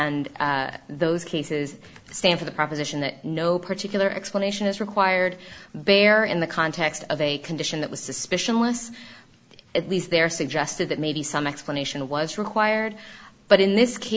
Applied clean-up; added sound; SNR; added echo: none; none; none; none.